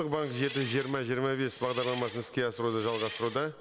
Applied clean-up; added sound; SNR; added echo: none; Engine; 11 dB; none.